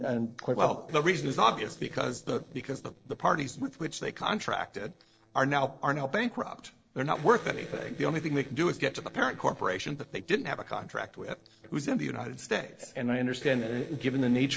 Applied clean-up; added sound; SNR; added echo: neural separator model SepFormer DNS4.